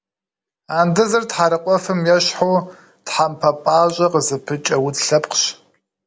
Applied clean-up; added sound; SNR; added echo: none; none; none; none.